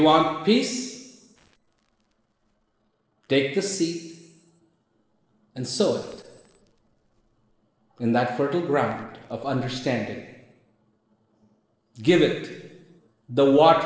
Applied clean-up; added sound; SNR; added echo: neural separator model SepFormer DNS4.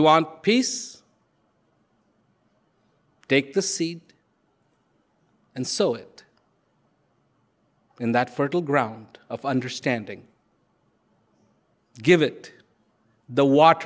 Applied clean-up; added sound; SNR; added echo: none; none; none; none.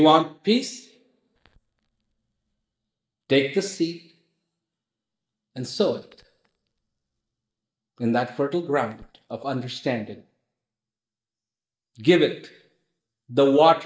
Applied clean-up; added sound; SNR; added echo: neural mask model DeepFilterNet 3.